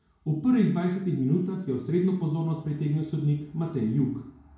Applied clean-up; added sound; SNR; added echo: none; none; none; reverberation time 0.6 s.